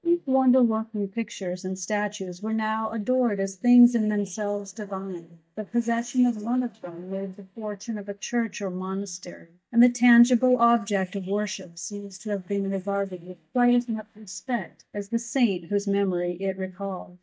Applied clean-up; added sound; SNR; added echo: neural mask model DeepFilterNet 3.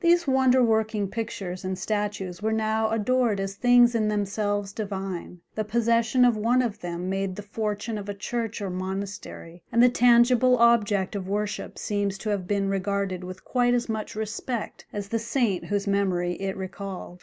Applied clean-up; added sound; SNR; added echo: none; none; none; none.